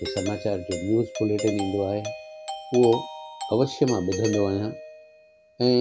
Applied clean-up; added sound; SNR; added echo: none; Doorbell; 10 dB; none.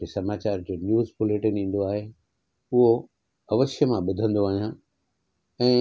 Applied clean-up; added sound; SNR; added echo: none; none; none; none.